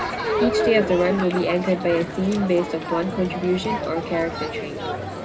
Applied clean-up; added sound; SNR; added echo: none; Crowd; 4 dB; reverberation time 0.2 s.